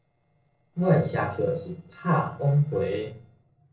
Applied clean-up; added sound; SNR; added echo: neural separator model SepFormer DNS4.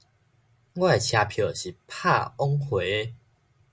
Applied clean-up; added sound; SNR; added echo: none; none; none; none.